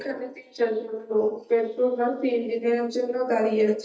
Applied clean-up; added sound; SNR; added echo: neural mask model DeepFilterNet 3.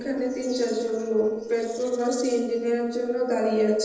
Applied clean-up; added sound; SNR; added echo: neural separator model SepFormer DNS4.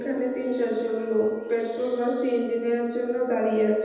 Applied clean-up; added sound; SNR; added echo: none; Wind instrument, woodwind instrument; 13 dB; reverberation time 1.1 s.